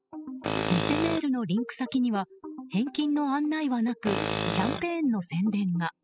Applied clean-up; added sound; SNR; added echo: classical method spectral subtraction.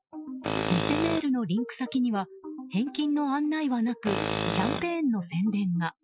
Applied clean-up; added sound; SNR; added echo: classical method Wiener filter.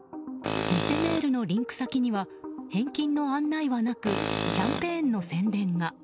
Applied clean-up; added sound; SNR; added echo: none; Tools; 3 dB; none.